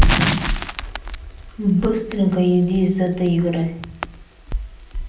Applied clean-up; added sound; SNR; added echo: none; Crackle; 3 dB; reverberation time 0.6 s.